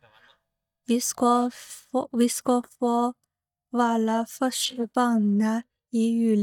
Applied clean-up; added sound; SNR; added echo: neural mask model DeepFilterNet 3.